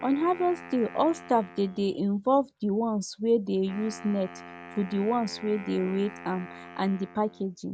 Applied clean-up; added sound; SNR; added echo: none; Wind instrument, woodwind instrument; 17 dB; none.